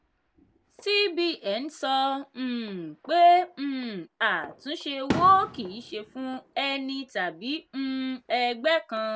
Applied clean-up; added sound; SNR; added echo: none; Fireworks; 15 dB; none.